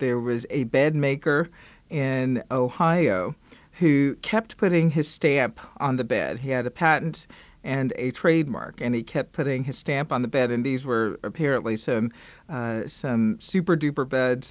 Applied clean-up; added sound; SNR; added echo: none; none; none; none.